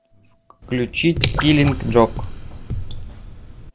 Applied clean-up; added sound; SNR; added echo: none; Drip / Water; 5 dB; none.